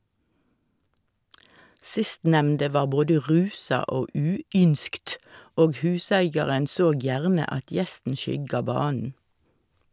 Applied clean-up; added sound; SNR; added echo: none; none; none; none.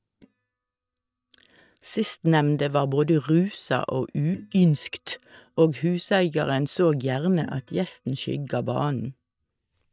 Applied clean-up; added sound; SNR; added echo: neural mask model DeepFilterNet 3.